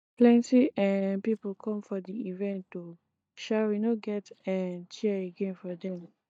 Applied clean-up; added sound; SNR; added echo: neural mask model DeepFilterNet 3.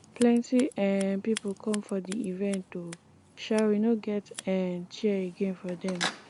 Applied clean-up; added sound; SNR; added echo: none; Scissors; 14 dB; none.